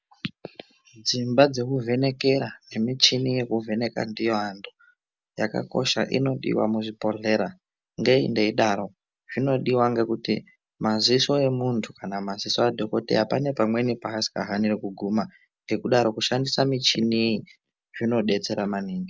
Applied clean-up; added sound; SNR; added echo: none; none; none; none.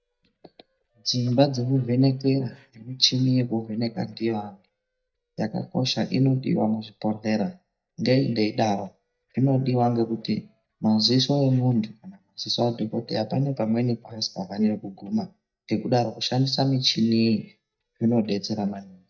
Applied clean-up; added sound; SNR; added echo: neural mask model DeepFilterNet 3.